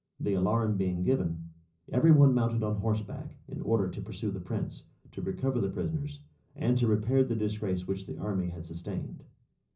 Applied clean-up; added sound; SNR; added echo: none; none; none; reverberation time 0.5 s.